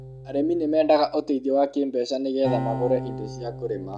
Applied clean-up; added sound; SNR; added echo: none; Acoustic guitar; 10 dB; none.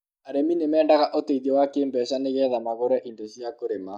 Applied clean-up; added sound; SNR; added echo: neural mask model Resemble Enhance denoiser.